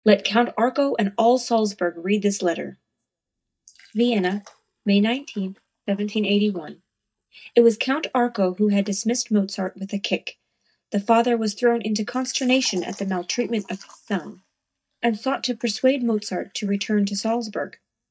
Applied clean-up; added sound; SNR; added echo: neural mask model DeepFilterNet 3.